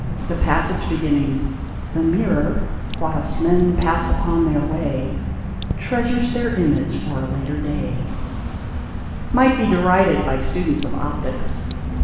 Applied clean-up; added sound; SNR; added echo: none; Drip / Water; 3 dB; reverberation time 1.2 s.